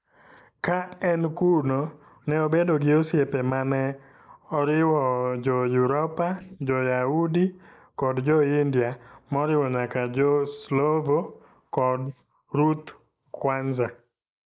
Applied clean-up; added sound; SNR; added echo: neural mask model Resemble Enhance denoiser.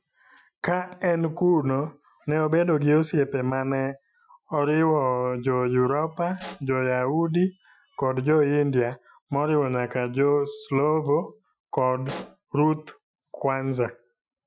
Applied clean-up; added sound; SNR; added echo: classical method Wiener filter.